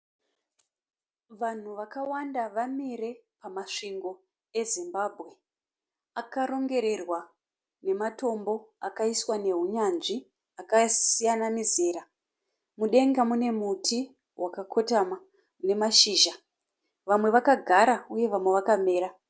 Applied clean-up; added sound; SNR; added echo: none; none; none; none.